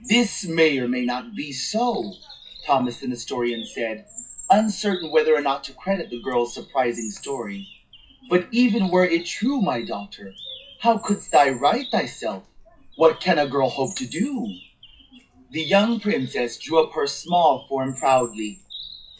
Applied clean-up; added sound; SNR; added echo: classical method WPE with log-MMSE.